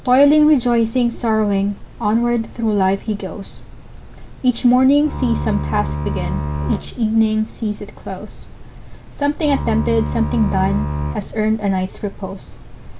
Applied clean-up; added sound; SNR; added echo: none; Bowed string instrument; 4 dB; none.